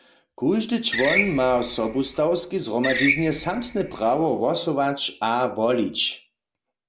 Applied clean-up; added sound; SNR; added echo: none; Screech; 5 dB; none.